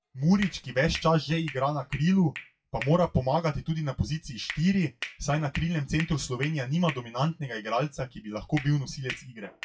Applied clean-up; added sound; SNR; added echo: classical method WPE with log-MMSE.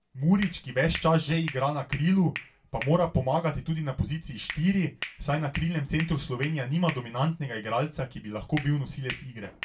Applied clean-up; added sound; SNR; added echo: none; Hands; 15 dB; reverberation time 0.2 s.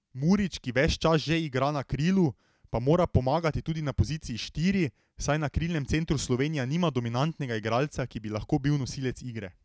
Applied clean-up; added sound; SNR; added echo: none; none; none; none.